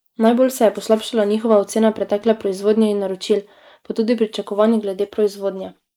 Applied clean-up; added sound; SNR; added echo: neural mask model Resemble Enhance denoiser.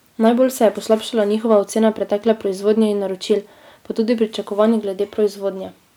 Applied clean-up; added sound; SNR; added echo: none; none; none; none.